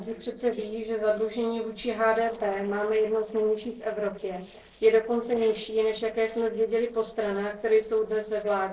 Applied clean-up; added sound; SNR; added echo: neural separator model SepFormer DNS4.